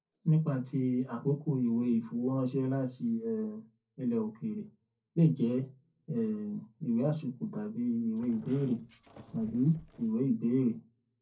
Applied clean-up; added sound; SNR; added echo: neural separator model SepFormer DNS4.